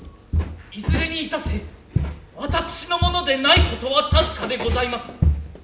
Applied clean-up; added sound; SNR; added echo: none; Walk, footsteps; 0 dB; none.